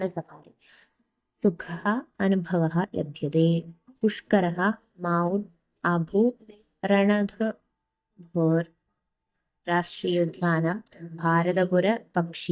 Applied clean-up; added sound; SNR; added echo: neural mask model DeepFilterNet 3.